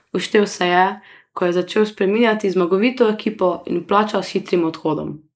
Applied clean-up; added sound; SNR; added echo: neural mask model Resemble Enhance denoiser.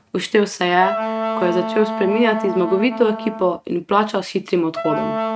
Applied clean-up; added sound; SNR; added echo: neural mask model RNNoise.